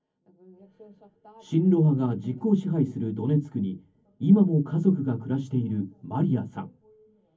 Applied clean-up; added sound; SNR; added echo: none; none; none; reverberation time 0.3 s.